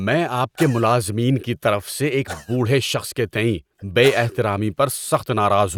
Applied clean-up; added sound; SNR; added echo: neural mask model RNNoise.